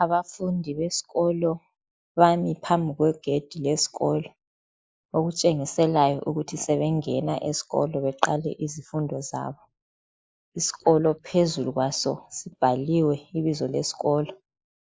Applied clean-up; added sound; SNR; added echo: neural mask model Resemble Enhance denoiser.